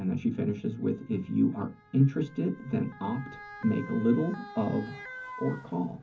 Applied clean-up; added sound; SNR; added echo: none; Motor vehicle (road) / Siren; 17 dB; reverberation time 0.3 s.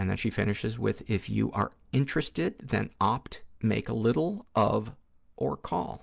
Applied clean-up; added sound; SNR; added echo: none; none; none; none.